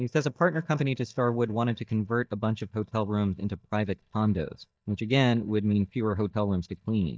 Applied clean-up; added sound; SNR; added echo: neural mask model DeepFilterNet 3.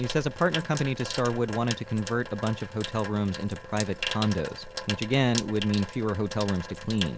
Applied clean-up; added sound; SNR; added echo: none; Sink (filling or washing) / Water tap, faucet; 9 dB; none.